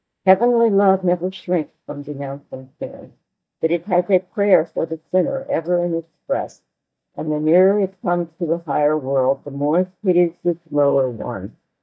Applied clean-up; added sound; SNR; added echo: neural mask model DeepFilterNet 3.